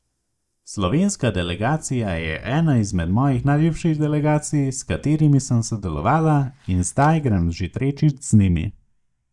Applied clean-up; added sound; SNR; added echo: neural mask model DeepFilterNet 3.